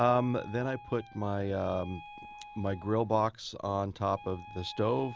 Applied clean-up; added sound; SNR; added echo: none; Wind instrument, woodwind instrument; 18 dB; none.